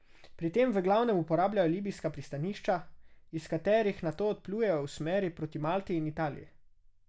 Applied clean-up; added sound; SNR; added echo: none; none; none; none.